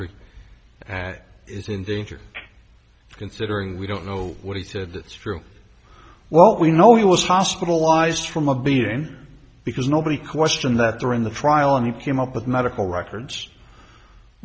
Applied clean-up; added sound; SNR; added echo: none; none; none; none.